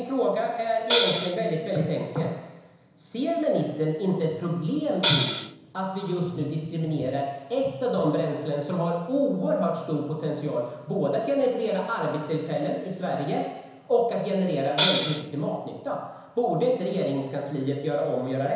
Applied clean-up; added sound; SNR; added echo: none; Hi-hat; 0 dB; reverberation time 1.0 s.